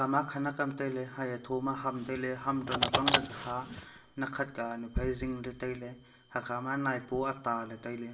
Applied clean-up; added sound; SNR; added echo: none; Car; -1 dB; reverberation time 0.8 s.